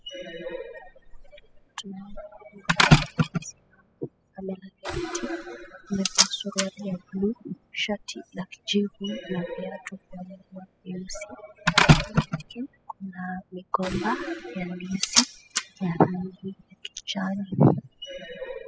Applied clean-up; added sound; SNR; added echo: classical method spectral subtraction.